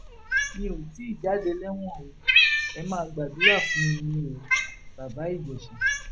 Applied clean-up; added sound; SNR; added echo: none; Cat; -4 dB; none.